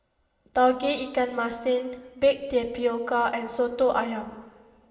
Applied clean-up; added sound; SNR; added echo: none; none; none; reverberation time 1.8 s.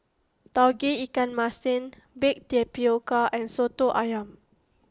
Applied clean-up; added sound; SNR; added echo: none; none; none; none.